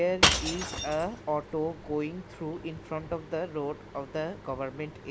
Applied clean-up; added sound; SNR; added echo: none; Shatter / Crushing; -1 dB; none.